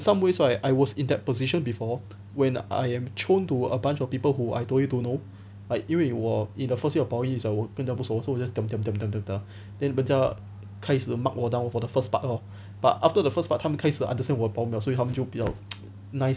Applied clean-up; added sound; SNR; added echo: none; none; none; none.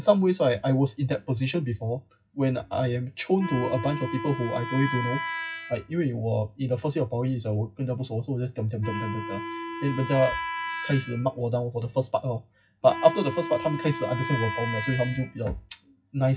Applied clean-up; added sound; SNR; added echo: classical method WPE with log-MMSE.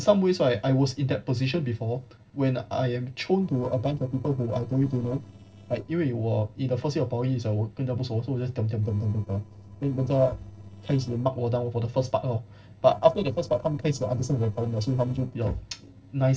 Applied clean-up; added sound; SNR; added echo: neural separator model SepFormer DNS4.